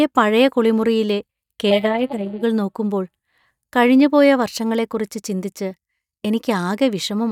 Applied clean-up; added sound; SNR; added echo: neural mask model DeepFilterNet 3.